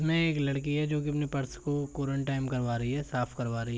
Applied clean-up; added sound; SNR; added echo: none; none; none; none.